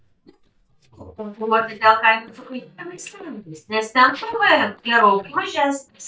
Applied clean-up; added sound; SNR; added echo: neural mask model DeepFilterNet 3.